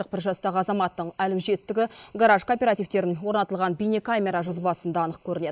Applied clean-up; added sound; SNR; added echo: neural mask model Resemble Enhance denoiser.